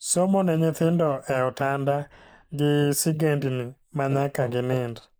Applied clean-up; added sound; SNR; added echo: neural mask model Resemble Enhance denoiser.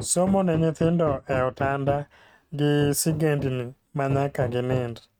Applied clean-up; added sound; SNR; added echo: neural mask model RNNoise.